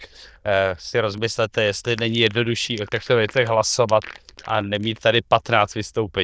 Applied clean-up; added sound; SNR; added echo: neural diffusion model UNIVERSE++.